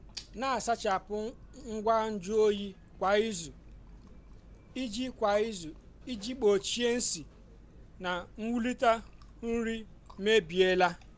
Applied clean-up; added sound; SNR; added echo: none; Chewing, mastication; 19 dB; none.